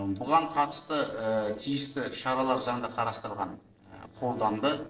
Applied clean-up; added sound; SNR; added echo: neural separator model SepFormer DNS4.